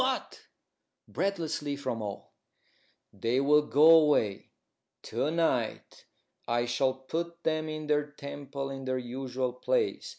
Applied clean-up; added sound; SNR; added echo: none; none; none; none.